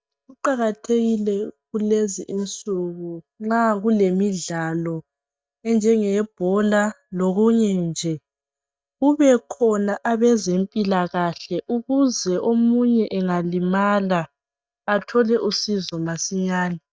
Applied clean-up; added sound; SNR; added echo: neural mask model DeepFilterNet 3.